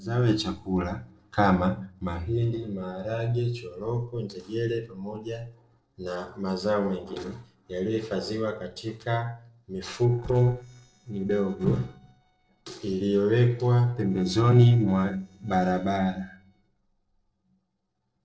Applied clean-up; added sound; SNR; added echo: neural separator model SepFormer DNS4.